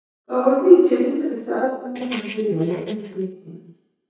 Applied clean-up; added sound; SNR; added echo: neural mask model DeepFilterNet 3.